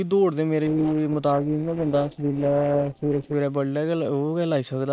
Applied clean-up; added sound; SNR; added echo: neural separator model SepFormer DNS4.